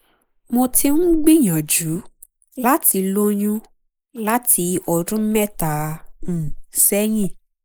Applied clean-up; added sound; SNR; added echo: neural mask model Resemble Enhance denoiser.